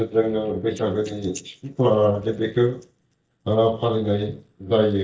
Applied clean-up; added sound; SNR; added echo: neural mask model DeepFilterNet 3.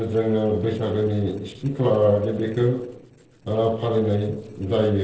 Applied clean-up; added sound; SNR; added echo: neural separator model SepFormer DNS4.